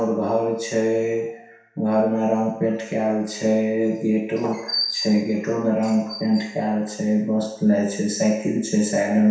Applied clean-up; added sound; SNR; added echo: none; none; none; reverberation time 0.7 s.